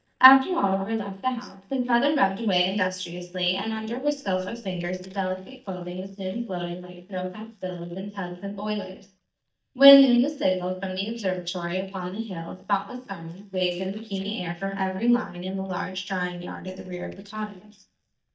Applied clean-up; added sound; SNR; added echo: neural mask model DeepFilterNet 3.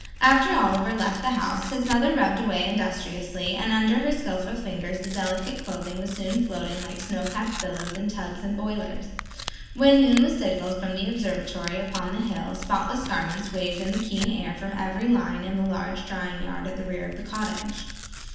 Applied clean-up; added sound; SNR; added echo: none; Tearing; 11 dB; reverberation time 1.1 s.